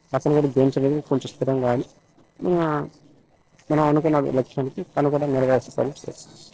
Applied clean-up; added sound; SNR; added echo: neural separator model SepFormer DNS4.